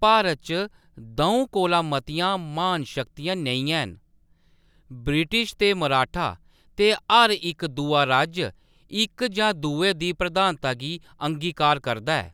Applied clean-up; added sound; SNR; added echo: none; none; none; none.